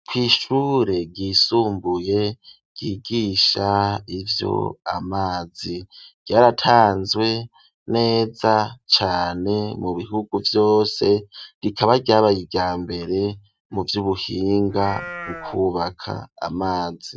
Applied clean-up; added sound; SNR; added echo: neural mask model RNNoise.